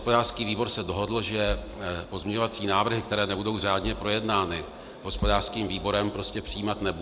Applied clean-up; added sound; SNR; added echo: none; none; none; none.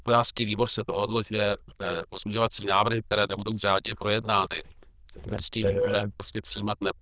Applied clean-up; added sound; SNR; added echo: neural diffusion model UNIVERSE++.